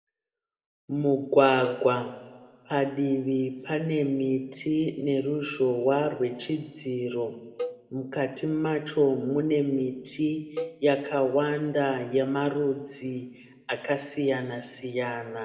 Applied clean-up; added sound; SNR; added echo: none; Cowbell; 14 dB; reverberation time 1.3 s.